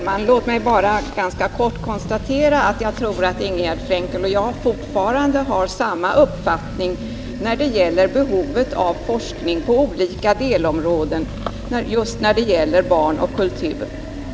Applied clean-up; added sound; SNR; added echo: none; Animal; 10 dB; none.